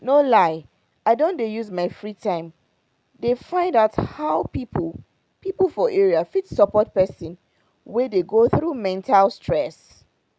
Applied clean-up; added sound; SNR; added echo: none; none; none; none.